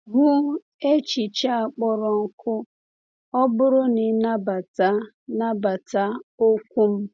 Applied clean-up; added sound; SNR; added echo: none; none; none; none.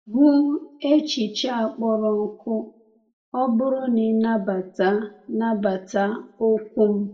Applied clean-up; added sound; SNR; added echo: none; none; none; reverberation time 0.4 s.